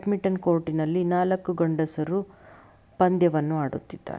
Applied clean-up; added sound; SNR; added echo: none; none; none; none.